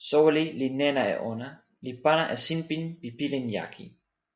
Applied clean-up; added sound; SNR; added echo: none; none; none; none.